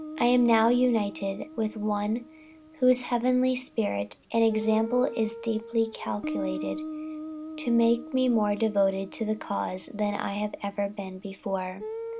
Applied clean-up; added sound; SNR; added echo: none; Guitar; 12 dB; none.